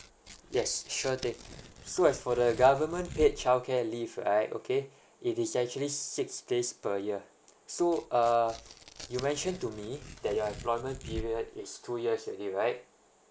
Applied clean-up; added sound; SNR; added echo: none; Tearing; 17 dB; none.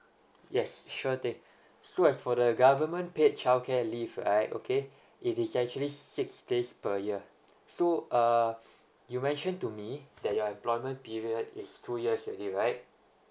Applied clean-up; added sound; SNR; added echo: none; none; none; none.